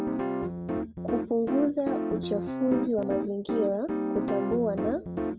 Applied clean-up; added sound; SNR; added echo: none; Piano; 1 dB; none.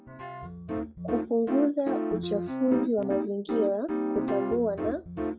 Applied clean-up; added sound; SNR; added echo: classical method log-MMSE.